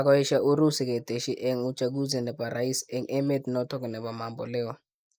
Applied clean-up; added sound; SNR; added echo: neural mask model Resemble Enhance denoiser.